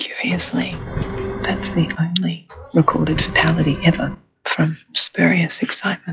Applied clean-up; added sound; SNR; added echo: classical method log-MMSE.